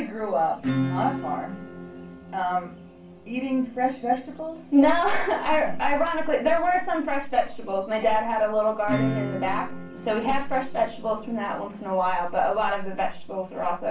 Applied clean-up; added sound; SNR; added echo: none; Acoustic guitar / Strum; 11 dB; reverberation time 0.3 s.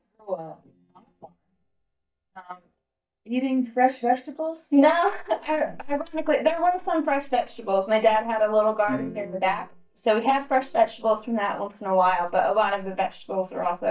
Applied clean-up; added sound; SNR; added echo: neural mask model DeepFilterNet 3.